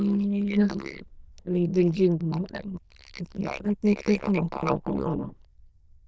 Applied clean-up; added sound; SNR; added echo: neural diffusion model UNIVERSE++.